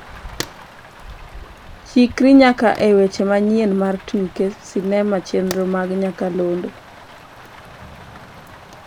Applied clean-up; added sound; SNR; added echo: none; Rain + Fire; 18 dB; none.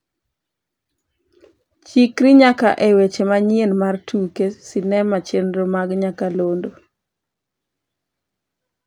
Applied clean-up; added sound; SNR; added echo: none; none; none; none.